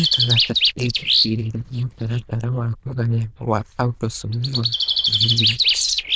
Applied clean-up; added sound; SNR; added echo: neural diffusion model UNIVERSE++.